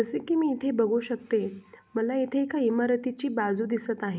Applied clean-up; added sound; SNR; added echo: none; none; none; none.